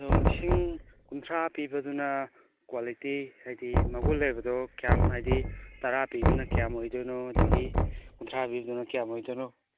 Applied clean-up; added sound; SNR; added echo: none; Knock; -3 dB; none.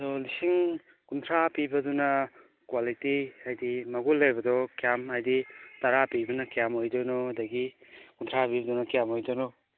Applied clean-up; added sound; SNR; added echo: none; none; none; none.